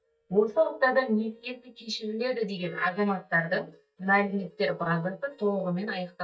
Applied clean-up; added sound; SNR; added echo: neural mask model DeepFilterNet 3.